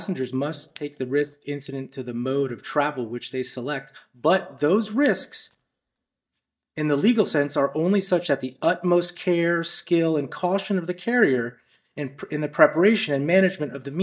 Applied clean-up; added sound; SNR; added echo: neural mask model DeepFilterNet 3.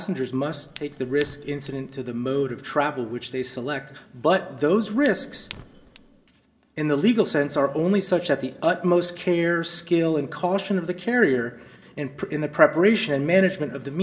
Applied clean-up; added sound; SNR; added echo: none; Fire; 19 dB; reverberation time 0.4 s.